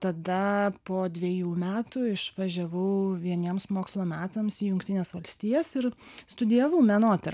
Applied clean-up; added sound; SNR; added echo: none; none; none; none.